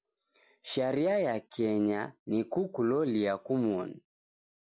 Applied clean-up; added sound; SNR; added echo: none; none; none; none.